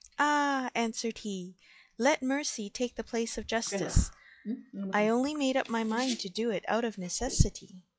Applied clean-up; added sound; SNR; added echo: classical method log-MMSE.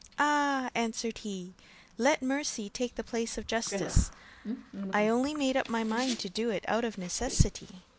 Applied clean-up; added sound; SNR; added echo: none; Bicycle; 14 dB; none.